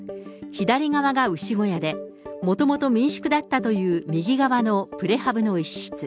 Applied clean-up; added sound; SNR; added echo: none; none; none; none.